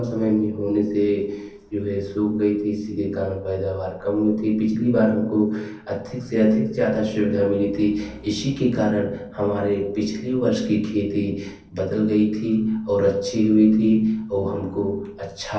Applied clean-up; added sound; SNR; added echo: neural separator model SepFormer DNS4.